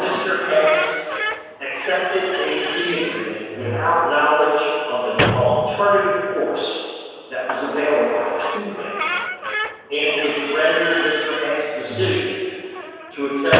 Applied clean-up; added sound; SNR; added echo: none; Squeak / Slam; 6 dB; reverberation time 1.9 s.